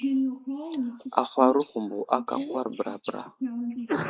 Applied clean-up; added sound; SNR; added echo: neural mask model Resemble Enhance denoiser.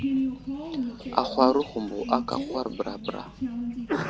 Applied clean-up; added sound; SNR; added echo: none; Sneeze; 2 dB; none.